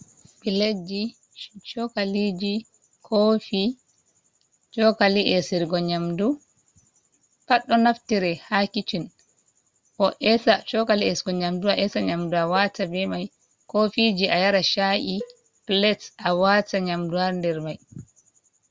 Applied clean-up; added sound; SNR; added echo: none; Cowbell; 19 dB; none.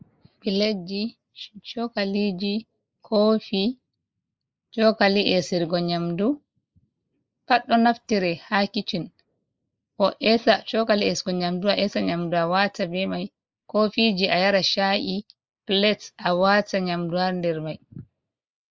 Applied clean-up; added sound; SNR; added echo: neural mask model Resemble Enhance denoiser.